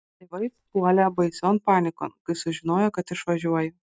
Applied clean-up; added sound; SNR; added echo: neural mask model DeepFilterNet 3.